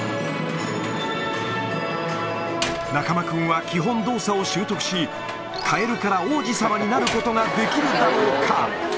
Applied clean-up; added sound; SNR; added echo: none; Slam; 17 dB; none.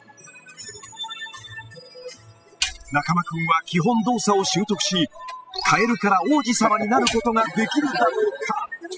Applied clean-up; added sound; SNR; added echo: classical method spectral subtraction.